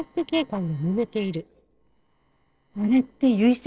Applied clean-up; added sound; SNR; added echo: neural separator model SepFormer DNS4.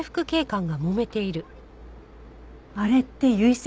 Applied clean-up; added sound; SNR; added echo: none; none; none; none.